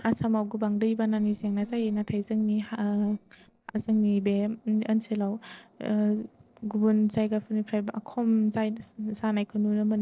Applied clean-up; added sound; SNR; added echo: neural separator model SepFormer DNS4.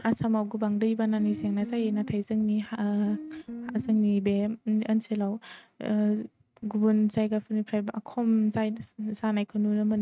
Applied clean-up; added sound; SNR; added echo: neural mask model RNNoise.